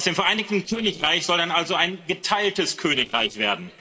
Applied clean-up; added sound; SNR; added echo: neural separator model SepFormer DNS4.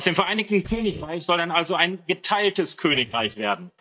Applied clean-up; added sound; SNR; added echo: neural mask model DeepFilterNet 3.